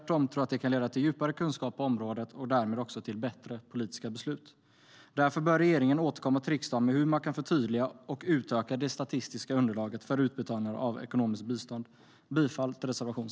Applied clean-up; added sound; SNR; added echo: none; none; none; none.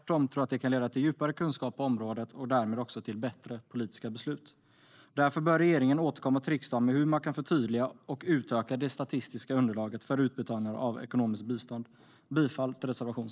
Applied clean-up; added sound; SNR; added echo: neural mask model Resemble Enhance denoiser.